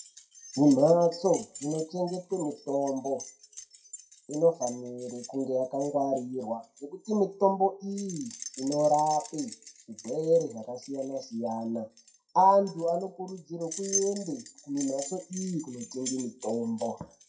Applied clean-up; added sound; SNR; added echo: classical method WPE with log-MMSE.